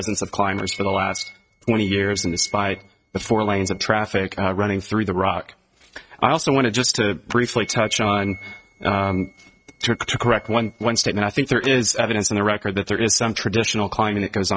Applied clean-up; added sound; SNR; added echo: neural mask model RNNoise.